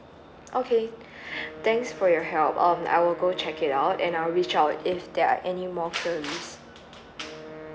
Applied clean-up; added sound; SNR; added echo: none; Wind instrument, woodwind instrument; 17 dB; none.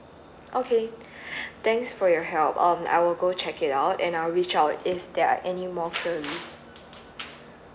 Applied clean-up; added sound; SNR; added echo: none; none; none; none.